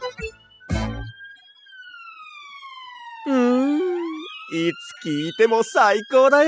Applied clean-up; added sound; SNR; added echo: classical method spectral subtraction.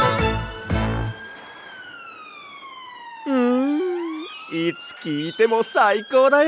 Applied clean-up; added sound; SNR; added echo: none; Motor vehicle (road) / Siren; 17 dB; none.